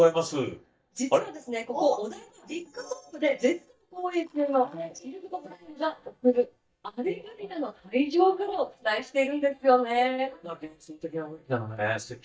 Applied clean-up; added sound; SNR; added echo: neural mask model DeepFilterNet 3.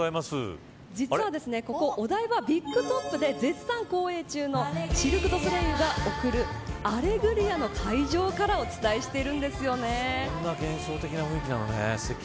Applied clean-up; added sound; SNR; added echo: none; none; none; none.